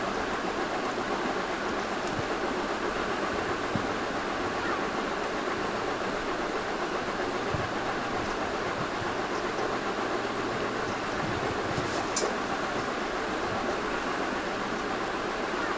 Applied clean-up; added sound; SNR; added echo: none; Bird; 14 dB; none.